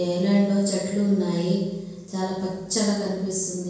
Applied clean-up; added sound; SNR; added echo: none; none; none; reverberation time 1.0 s.